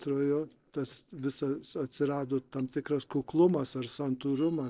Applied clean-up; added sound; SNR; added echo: neural separator model SepFormer DNS4.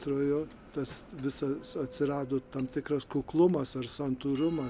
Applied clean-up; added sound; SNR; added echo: none; Bell; 19 dB; none.